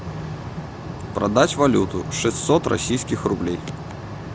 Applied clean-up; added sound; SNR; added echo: none; none; none; none.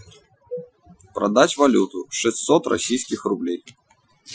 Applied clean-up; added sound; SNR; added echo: classical method Wiener filter.